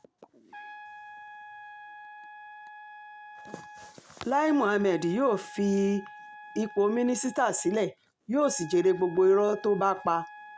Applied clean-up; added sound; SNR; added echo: none; Trumpet; 18 dB; none.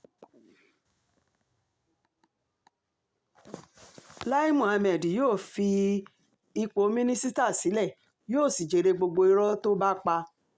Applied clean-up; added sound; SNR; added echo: none; none; none; none.